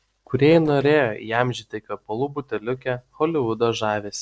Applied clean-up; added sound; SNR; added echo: neural separator model SepFormer DNS4.